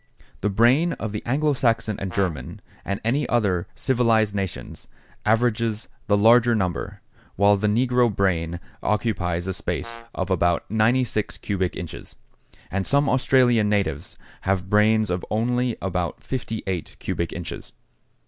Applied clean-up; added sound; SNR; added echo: none; Brass instrument; 18 dB; none.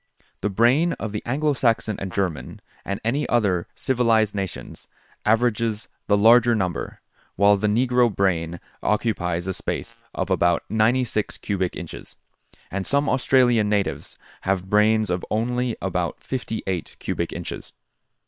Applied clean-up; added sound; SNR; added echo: neural separator model SepFormer WHAM!.